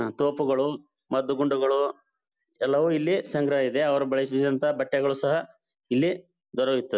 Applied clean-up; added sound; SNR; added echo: none; none; none; none.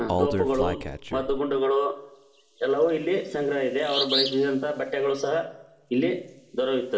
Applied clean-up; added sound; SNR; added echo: none; Bird vocalization, bird call, bird song; 8 dB; reverberation time 0.8 s.